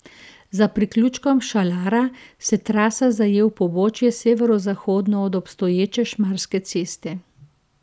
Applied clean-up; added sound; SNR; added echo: none; none; none; none.